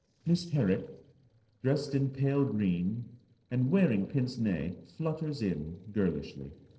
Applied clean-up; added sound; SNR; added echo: neural separator model SepFormer DNS4.